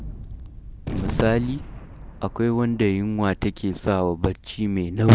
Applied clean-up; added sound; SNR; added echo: none; Gunshot, gunfire; 13 dB; none.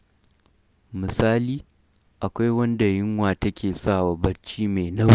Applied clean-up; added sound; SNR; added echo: none; none; none; none.